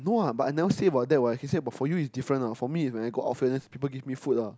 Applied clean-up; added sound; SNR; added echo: none; none; none; none.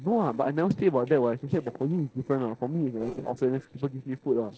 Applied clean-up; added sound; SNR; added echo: neural separator model SepFormer DNS4.